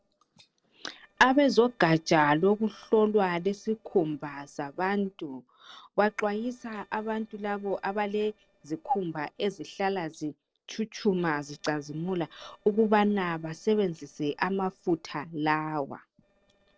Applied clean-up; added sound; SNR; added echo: neural separator model SepFormer DNS4.